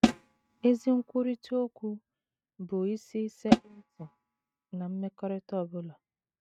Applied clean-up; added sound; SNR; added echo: neural mask model RNNoise.